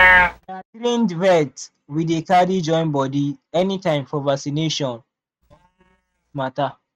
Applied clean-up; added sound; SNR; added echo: neural mask model RNNoise.